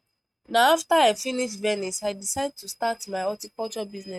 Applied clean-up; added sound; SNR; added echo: neural mask model RNNoise.